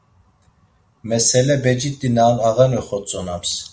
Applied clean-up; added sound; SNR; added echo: none; none; none; none.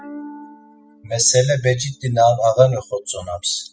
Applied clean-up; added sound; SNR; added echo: classical method spectral subtraction.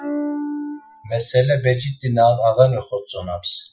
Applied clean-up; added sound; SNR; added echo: classical method Wiener filter.